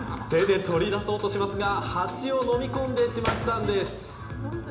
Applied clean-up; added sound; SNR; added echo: none; Gunshot, gunfire; 10 dB; reverberation time 0.8 s.